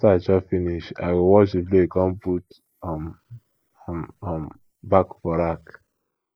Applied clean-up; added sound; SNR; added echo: neural mask model Resemble Enhance denoiser.